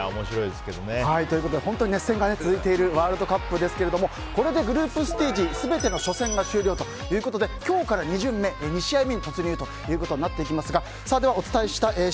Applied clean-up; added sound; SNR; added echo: none; none; none; none.